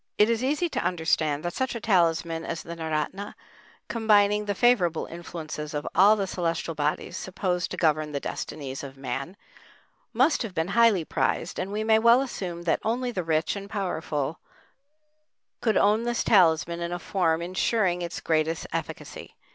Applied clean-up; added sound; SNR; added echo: none; none; none; none.